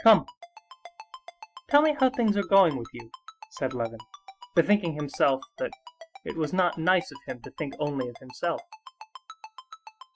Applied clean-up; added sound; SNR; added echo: classical method Wiener filter.